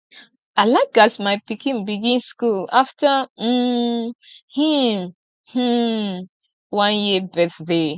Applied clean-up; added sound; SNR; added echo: none; none; none; none.